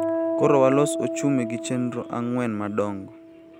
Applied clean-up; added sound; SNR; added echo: none; Acoustic guitar; 5 dB; none.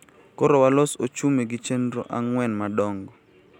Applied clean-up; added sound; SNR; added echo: none; none; none; none.